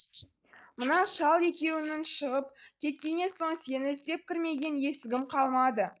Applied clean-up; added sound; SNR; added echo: neural mask model Resemble Enhance denoiser.